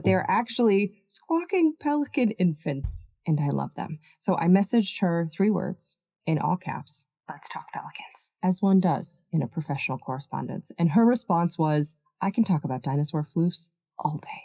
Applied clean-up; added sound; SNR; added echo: classical method WPE with log-MMSE.